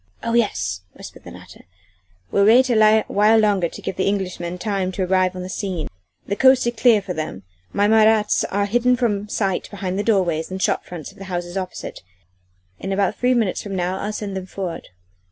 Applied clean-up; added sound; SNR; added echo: none; none; none; none.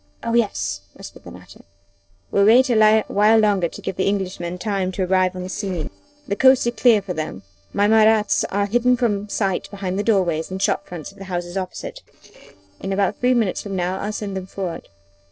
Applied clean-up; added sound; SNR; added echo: neural separator model SepFormer DNS4.